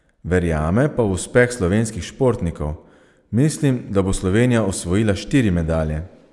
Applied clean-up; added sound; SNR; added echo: none; none; none; none.